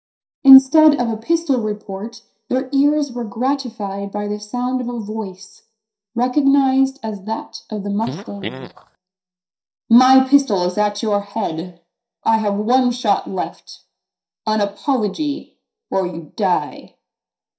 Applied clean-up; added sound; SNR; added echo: neural mask model DeepFilterNet 3.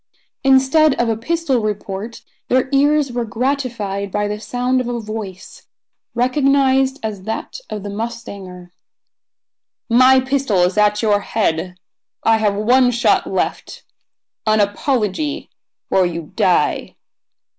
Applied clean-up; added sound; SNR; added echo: none; none; none; none.